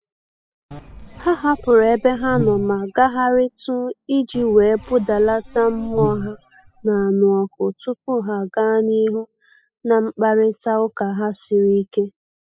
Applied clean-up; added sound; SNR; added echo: classical method spectral subtraction.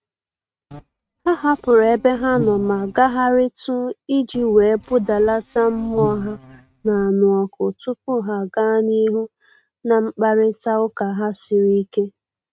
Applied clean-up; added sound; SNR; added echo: neural mask model RNNoise.